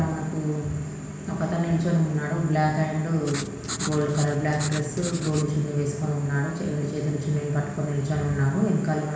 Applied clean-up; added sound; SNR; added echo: none; Writing; 10 dB; reverberation time 1.1 s.